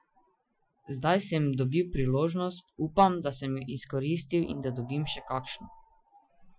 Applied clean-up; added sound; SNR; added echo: classical method Wiener filter.